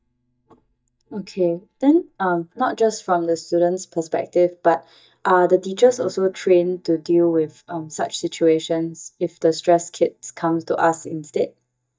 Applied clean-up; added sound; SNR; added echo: neural mask model DeepFilterNet 3.